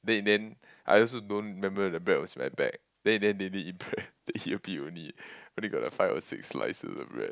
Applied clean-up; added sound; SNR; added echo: none; none; none; none.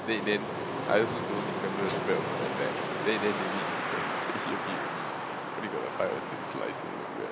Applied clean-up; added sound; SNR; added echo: none; Wind; -1 dB; none.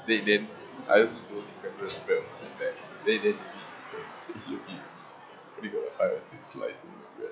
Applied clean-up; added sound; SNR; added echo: classical method log-MMSE.